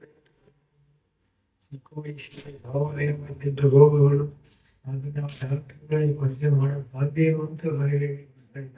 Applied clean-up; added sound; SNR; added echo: neural mask model DeepFilterNet 3.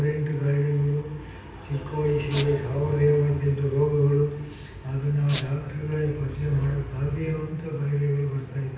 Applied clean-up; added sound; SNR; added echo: none; Squeak; 4 dB; reverberation time 0.9 s.